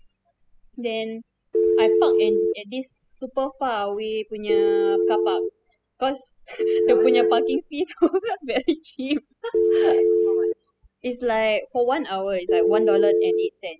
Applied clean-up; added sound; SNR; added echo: classical method spectral subtraction.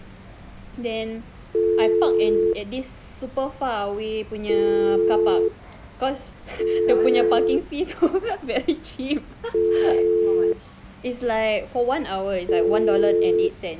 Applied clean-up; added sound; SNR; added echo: none; Telephone; -4 dB; none.